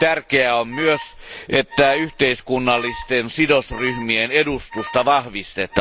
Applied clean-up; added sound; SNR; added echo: none; Alarm; 17 dB; none.